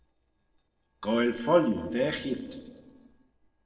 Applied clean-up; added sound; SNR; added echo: neural separator model SepFormer DNS4.